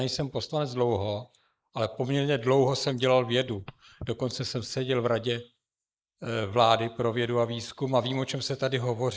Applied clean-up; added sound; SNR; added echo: neural mask model Resemble Enhance denoiser.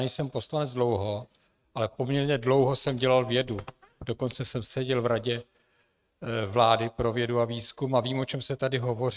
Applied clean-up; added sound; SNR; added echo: neural mask model RNNoise.